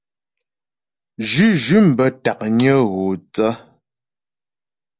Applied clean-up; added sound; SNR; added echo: neural separator model SepFormer DNS4.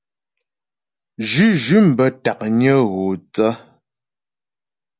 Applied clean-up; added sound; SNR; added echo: none; none; none; none.